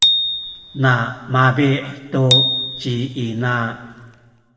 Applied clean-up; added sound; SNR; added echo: none; Bicycle bell; 3 dB; reverberation time 1.3 s.